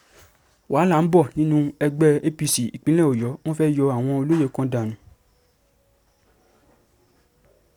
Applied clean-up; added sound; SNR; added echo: none; none; none; none.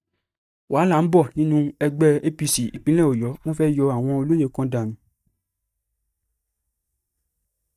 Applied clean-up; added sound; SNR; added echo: neural mask model DeepFilterNet 3.